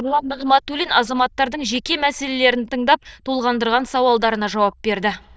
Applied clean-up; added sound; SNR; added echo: neural diffusion model UNIVERSE++.